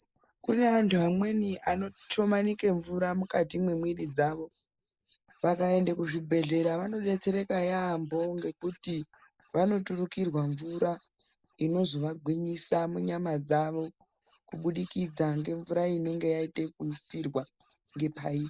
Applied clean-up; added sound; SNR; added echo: neural mask model Resemble Enhance denoiser.